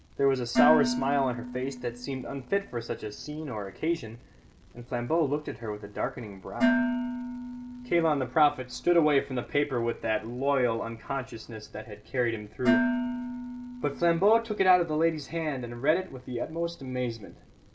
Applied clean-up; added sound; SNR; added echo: none; Dishes, pots, and pans; 6 dB; none.